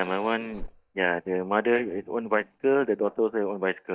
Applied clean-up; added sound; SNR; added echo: neural mask model DeepFilterNet 3.